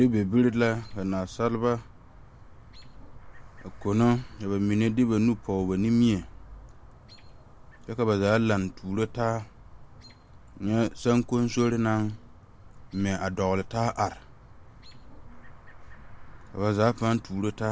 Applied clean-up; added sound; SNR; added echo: none; Chirp, tweet; 18 dB; none.